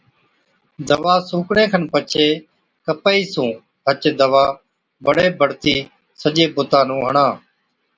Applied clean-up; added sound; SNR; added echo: none; none; none; none.